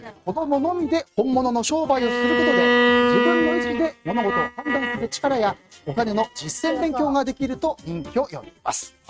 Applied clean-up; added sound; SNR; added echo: neural mask model RNNoise.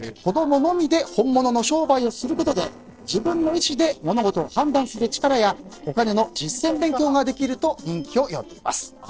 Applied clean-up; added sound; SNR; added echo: neural separator model SepFormer DNS4.